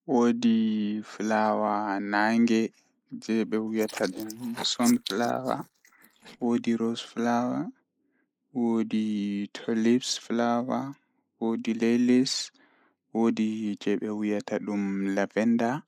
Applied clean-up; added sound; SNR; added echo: neural mask model Resemble Enhance denoiser.